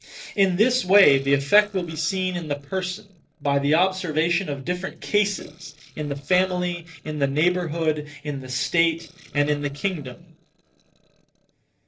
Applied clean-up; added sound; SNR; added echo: neural separator model SepFormer DNS4.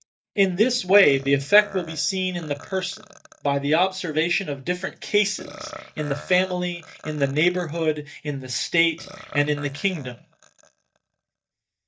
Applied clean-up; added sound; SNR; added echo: neural mask model DeepFilterNet 3.